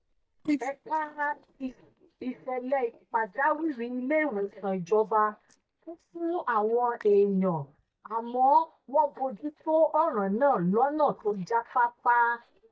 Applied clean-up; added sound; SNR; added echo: neural mask model DeepFilterNet 3.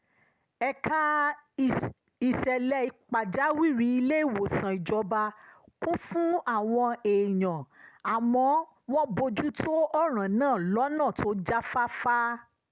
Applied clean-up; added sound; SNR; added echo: none; none; none; none.